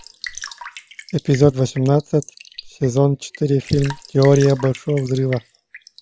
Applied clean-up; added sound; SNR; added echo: none; Raindrop / Drip; 18 dB; none.